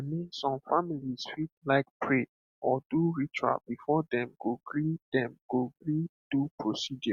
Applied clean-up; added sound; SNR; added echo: none; none; none; none.